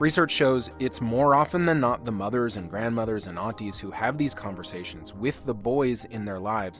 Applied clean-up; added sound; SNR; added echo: none; none; none; none.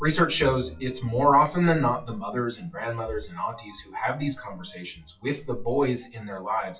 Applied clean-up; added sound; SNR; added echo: classical method WPE with log-MMSE.